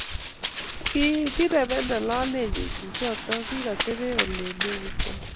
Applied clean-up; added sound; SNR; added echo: none; Run; 1 dB; none.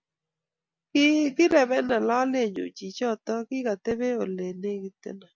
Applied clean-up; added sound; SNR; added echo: none; none; none; none.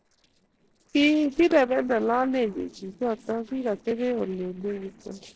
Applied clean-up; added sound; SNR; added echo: neural separator model SepFormer DNS4.